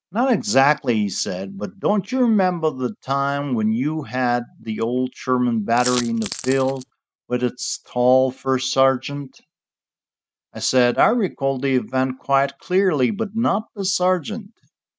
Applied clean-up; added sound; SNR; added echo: neural mask model RNNoise.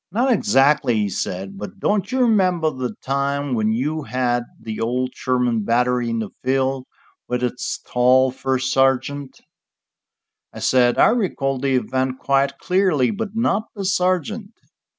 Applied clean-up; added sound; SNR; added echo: none; none; none; none.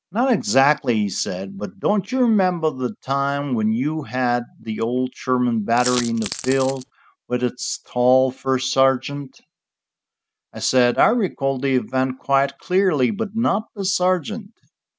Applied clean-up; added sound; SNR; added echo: none; Coin (dropping); 9 dB; none.